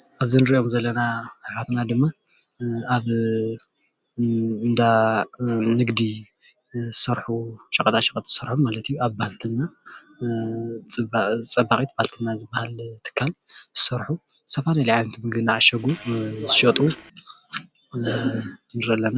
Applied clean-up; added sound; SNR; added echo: none; Fart; 19 dB; none.